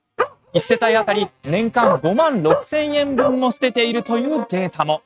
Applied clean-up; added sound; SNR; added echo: neural mask model RNNoise.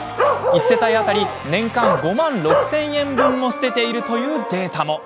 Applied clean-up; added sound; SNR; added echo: none; Bark; 0 dB; none.